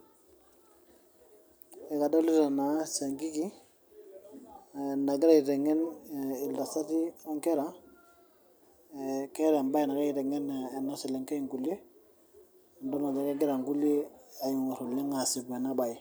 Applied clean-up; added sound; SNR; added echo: none; none; none; none.